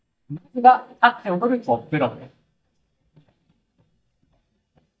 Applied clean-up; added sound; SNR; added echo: neural mask model DeepFilterNet 3.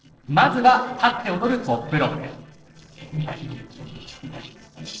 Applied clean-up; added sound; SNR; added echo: neural separator model SepFormer DNS4.